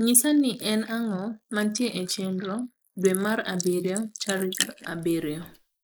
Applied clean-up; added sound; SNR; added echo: neural mask model Resemble Enhance denoiser.